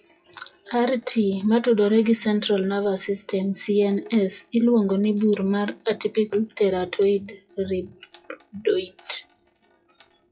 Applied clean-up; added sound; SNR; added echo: classical method WPE with log-MMSE.